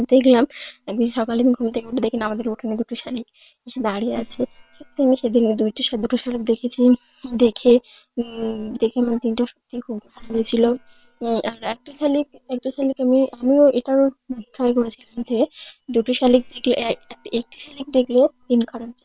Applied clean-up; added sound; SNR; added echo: neural separator model SepFormer WHAM!.